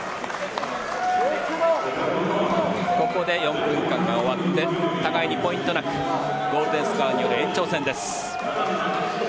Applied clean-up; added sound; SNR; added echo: none; none; none; none.